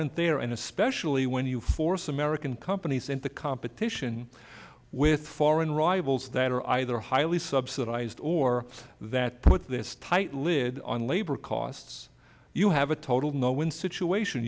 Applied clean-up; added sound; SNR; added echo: none; none; none; none.